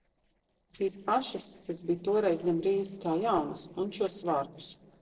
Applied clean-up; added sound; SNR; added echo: neural separator model SepFormer DNS4.